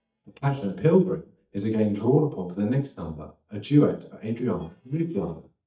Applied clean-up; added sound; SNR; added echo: neural mask model DeepFilterNet 3.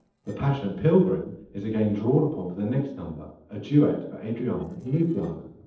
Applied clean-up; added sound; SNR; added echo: neural separator model SepFormer DNS4.